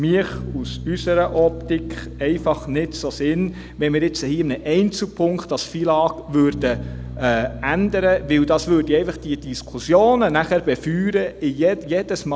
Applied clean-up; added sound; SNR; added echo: none; Bass guitar; 15 dB; none.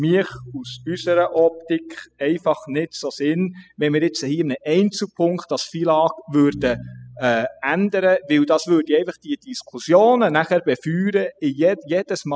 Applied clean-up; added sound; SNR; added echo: classical method spectral subtraction.